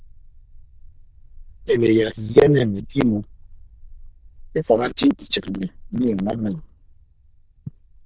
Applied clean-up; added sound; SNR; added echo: neural diffusion model UNIVERSE++.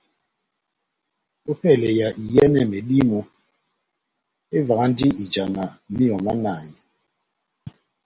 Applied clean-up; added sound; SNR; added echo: none; none; none; none.